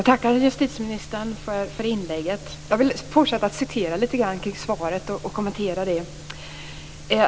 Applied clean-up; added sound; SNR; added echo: none; none; none; none.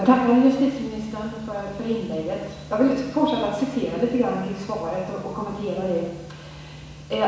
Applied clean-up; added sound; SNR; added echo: none; none; none; reverberation time 1.1 s.